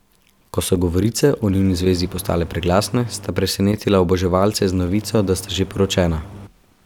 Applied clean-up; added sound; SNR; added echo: none; Engine starting; 20 dB; none.